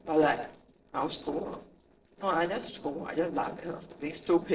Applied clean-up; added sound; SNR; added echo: neural separator model SepFormer DNS4.